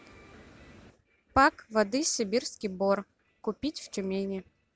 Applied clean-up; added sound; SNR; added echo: none; none; none; none.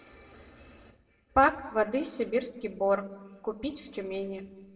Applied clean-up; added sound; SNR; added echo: none; none; none; reverberation time 1.2 s.